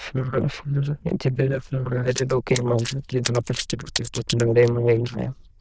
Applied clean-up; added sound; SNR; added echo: neural diffusion model UNIVERSE++.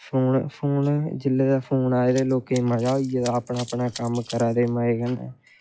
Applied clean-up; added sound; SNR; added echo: classical method log-MMSE.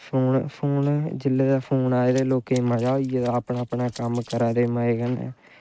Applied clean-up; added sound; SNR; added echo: neural mask model RNNoise.